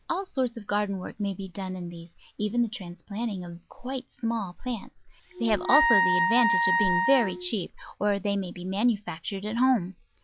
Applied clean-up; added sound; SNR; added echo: none; Wind instrument, woodwind instrument; -2 dB; none.